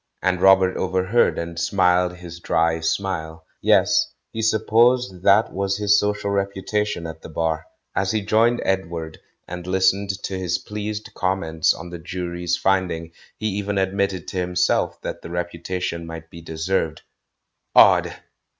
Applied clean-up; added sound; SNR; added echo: none; none; none; none.